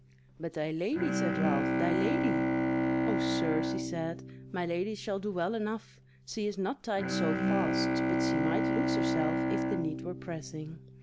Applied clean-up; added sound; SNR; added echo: none; Bowed string instrument; -3 dB; none.